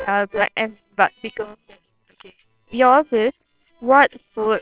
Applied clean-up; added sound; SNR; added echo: neural separator model SepFormer WHAMR!.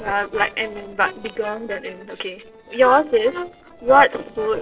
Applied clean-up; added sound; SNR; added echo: neural separator model SepFormer DNS4.